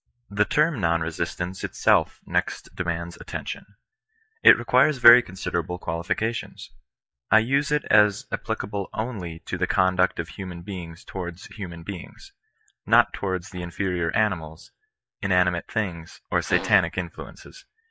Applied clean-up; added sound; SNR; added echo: classical method log-MMSE.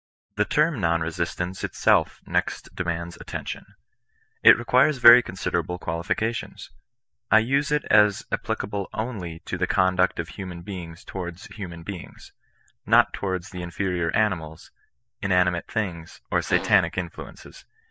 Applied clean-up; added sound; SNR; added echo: neural mask model DeepFilterNet 3.